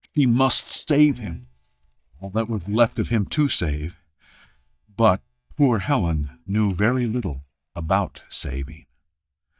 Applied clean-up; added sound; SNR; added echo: neural mask model DeepFilterNet 3.